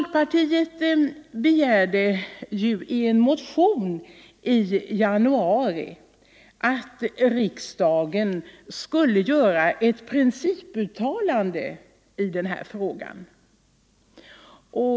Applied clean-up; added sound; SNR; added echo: none; none; none; none.